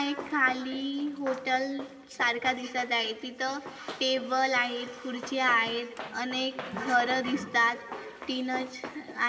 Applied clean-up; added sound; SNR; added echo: none; Run; 14 dB; reverberation time 2.0 s.